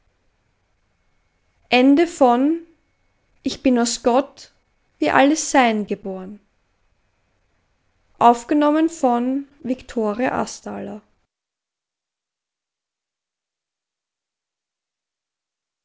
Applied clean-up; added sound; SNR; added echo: none; none; none; none.